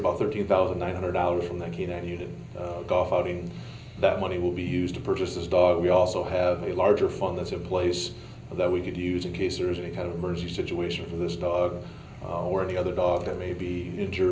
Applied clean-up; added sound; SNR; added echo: none; none; none; reverberation time 0.5 s.